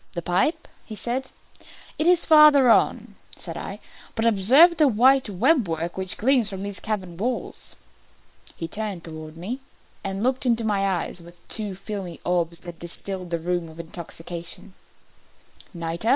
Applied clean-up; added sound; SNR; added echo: neural separator model SepFormer WHAM!.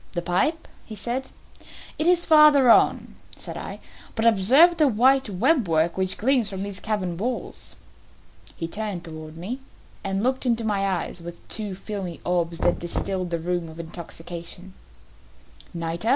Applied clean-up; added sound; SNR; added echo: none; Knock; 9 dB; none.